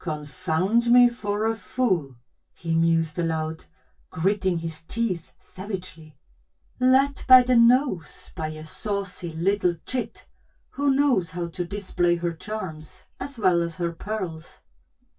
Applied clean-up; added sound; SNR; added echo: none; none; none; reverberation time 0.1 s.